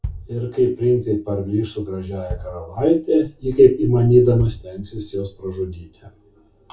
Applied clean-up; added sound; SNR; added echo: none; Bass drum; 17 dB; reverberation time 0.2 s.